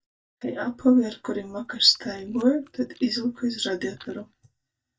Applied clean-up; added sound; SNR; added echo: neural mask model DeepFilterNet 3.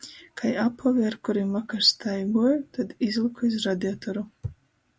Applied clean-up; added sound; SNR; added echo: none; none; none; none.